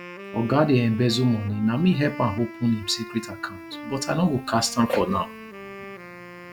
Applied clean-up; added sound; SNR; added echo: none; Wind instrument, woodwind instrument; 15 dB; none.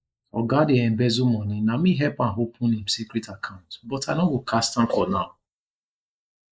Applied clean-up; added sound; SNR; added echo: neural mask model Resemble Enhance denoiser.